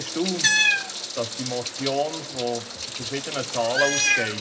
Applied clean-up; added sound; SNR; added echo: none; Meow; -3 dB; reverberation time 0.2 s.